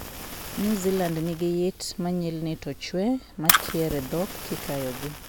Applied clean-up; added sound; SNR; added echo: none; Fire; 3 dB; none.